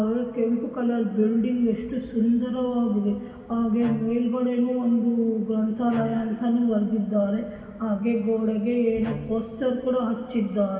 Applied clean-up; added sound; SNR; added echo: none; Bowed string instrument; 17 dB; reverberation time 2.2 s.